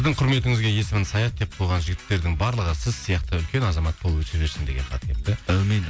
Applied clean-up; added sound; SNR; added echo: none; none; none; none.